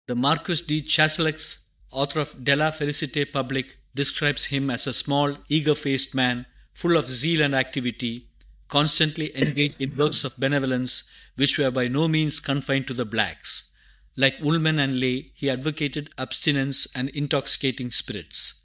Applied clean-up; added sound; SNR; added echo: neural mask model DeepFilterNet 3.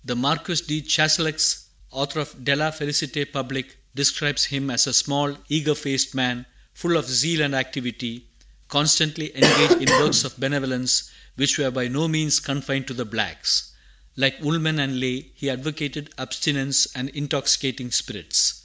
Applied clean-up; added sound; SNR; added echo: none; Cough; -5 dB; none.